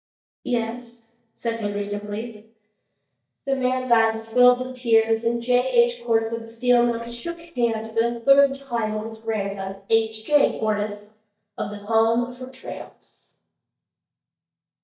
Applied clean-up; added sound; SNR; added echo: neural mask model DeepFilterNet 3.